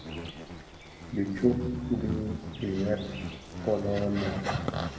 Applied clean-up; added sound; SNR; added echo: none; Insect; 8 dB; reverberation time 0.7 s.